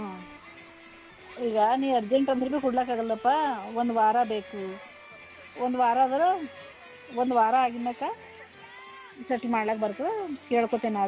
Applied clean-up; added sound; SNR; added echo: none; Crowd + Bowed string instrument; 20 dB; none.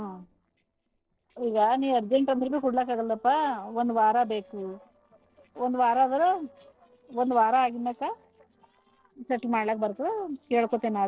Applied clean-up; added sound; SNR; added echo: neural separator model SepFormer DNS4.